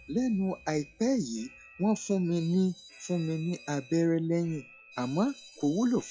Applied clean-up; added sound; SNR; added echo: classical method log-MMSE.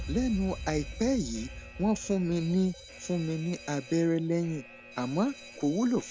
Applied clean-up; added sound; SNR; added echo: none; Alarm; 13 dB; none.